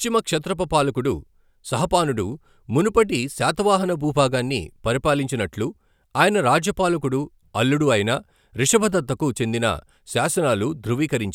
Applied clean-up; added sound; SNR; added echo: none; none; none; none.